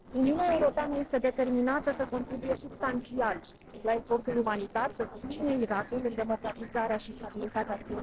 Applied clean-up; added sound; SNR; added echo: neural separator model SepFormer DNS4.